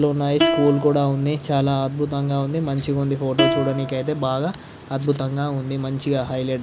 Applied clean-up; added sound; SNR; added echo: none; Plucked string instrument; 6 dB; none.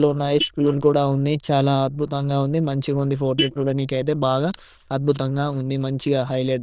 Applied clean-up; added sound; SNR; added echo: neural diffusion model UNIVERSE++.